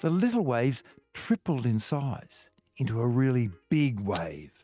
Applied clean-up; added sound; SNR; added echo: neural mask model RNNoise.